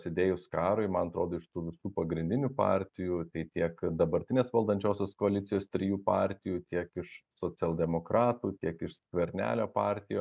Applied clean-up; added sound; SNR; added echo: none; none; none; none.